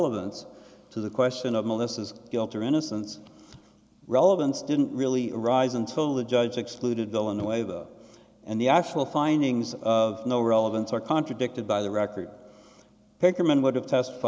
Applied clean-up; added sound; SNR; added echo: none; none; none; none.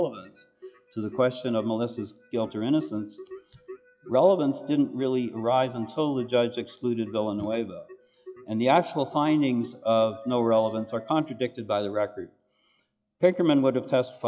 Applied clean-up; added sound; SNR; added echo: classical method log-MMSE.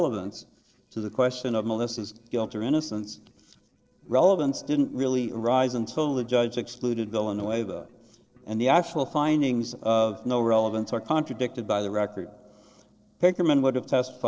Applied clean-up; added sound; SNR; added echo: neural separator model SepFormer DNS4.